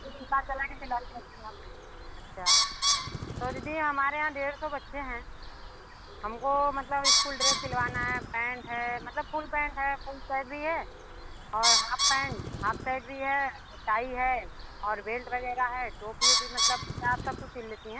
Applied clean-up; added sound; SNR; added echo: none; Bird; 0 dB; none.